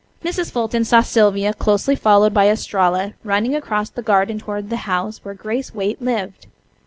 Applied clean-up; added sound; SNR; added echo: none; none; none; none.